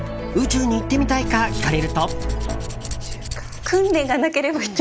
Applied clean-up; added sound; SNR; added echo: none; Tools; 9 dB; none.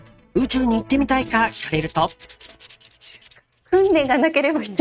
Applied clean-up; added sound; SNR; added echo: neural mask model RNNoise.